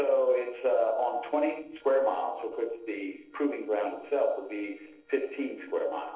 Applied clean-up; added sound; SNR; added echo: neural separator model SepFormer DNS4.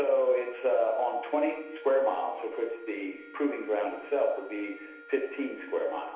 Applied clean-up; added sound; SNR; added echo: none; Wind instrument, woodwind instrument; 18 dB; reverberation time 0.9 s.